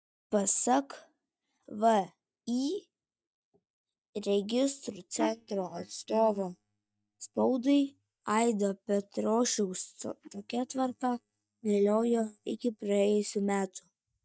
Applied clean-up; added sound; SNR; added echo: neural mask model DeepFilterNet 3.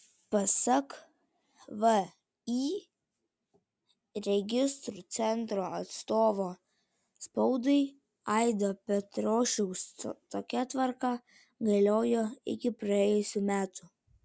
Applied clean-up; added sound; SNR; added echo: none; none; none; none.